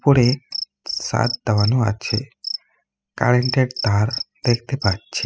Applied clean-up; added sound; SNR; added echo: classical method spectral subtraction.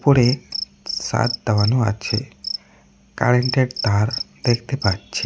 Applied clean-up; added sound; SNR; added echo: none; Cricket; 11 dB; none.